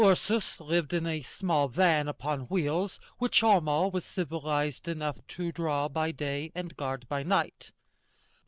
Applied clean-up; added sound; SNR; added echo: none; none; none; none.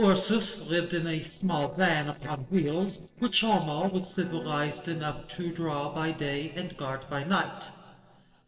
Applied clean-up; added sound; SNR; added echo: neural separator model SepFormer DNS4.